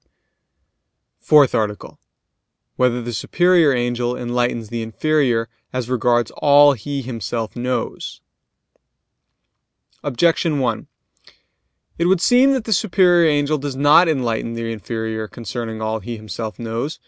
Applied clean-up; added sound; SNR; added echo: none; none; none; none.